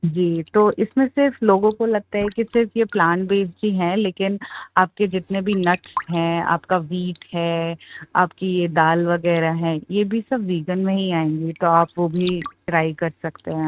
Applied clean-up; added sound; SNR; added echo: neural mask model RNNoise.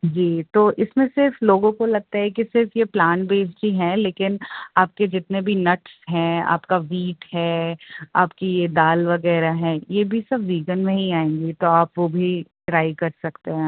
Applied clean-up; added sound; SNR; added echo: none; none; none; none.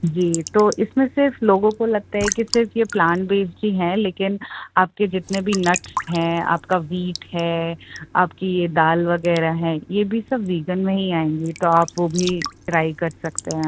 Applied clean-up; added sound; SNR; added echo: none; Raindrop / Drip / Trickle, dribble; 15 dB; none.